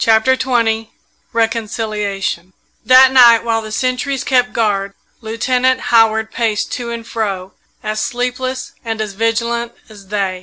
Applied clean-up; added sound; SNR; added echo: none; none; none; none.